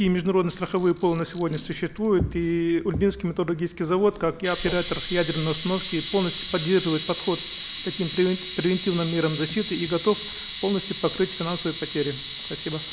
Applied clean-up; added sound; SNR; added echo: none; Camera; 10 dB; none.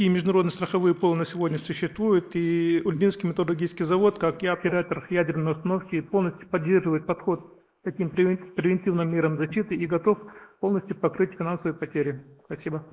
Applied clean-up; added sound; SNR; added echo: neural mask model Resemble Enhance denoiser.